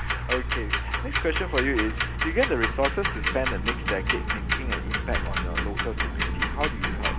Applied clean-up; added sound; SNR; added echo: none; Tick-tock; -3 dB; none.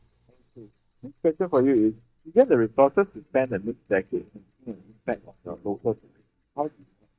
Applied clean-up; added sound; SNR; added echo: neural mask model DeepFilterNet 3.